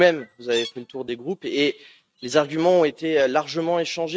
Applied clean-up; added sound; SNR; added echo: neural mask model RNNoise.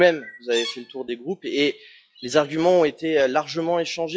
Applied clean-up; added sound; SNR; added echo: classical method log-MMSE.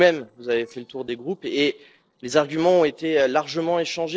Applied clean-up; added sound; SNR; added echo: neural separator model SepFormer DNS4.